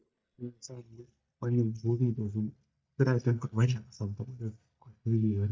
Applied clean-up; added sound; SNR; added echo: neural mask model DeepFilterNet 3.